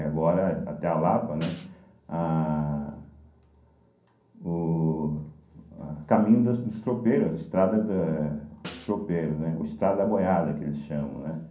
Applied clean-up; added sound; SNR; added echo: none; Snare drum; 19 dB; reverberation time 0.6 s.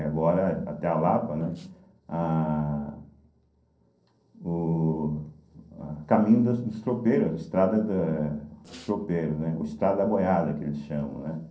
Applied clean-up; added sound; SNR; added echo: neural separator model SepFormer DNS4.